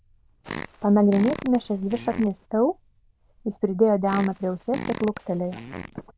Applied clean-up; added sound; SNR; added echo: neural diffusion model UNIVERSE++.